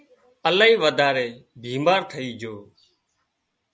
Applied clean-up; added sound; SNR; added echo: none; none; none; none.